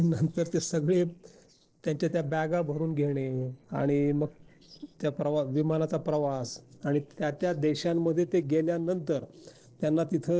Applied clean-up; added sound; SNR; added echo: neural separator model SepFormer DNS4.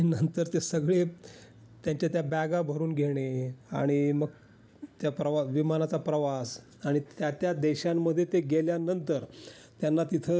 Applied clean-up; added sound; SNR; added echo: none; none; none; none.